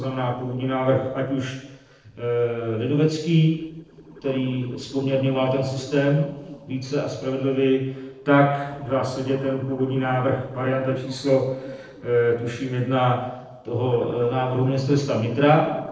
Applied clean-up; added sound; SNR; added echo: neural separator model SepFormer DNS4.